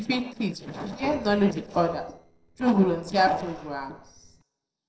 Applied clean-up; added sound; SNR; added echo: neural separator model SepFormer DNS4.